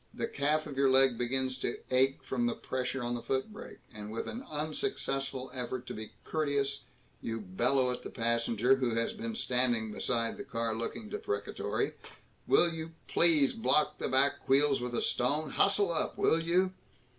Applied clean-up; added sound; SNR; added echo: none; none; none; none.